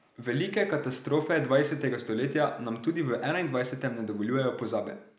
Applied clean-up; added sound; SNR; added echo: none; none; none; none.